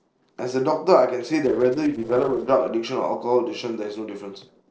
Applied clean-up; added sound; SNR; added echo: neural separator model SepFormer DNS4.